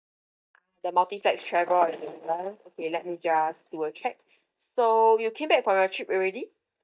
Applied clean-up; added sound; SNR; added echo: neural mask model DeepFilterNet 3.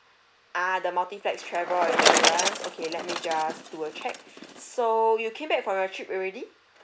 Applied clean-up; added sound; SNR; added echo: none; Bicycle; 1 dB; none.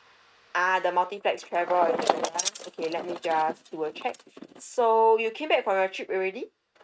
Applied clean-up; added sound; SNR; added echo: neural mask model RNNoise.